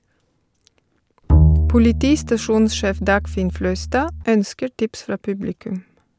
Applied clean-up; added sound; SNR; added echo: none; Bowed string instrument; -2 dB; none.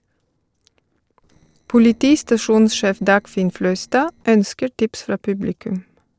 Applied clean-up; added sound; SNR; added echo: neural separator model SepFormer DNS4.